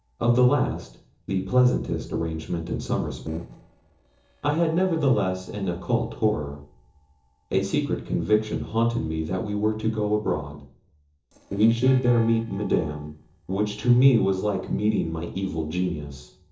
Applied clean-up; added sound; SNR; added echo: neural separator model SepFormer DNS4.